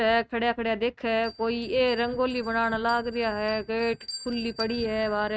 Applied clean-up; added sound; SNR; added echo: neural mask model RNNoise.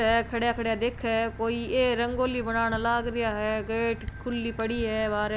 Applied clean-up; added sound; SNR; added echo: none; Bell; 11 dB; none.